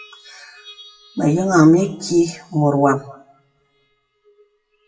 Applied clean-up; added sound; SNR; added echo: classical method WPE with log-MMSE.